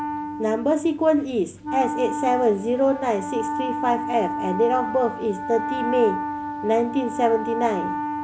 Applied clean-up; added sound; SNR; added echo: none; Wind instrument, woodwind instrument; 6 dB; none.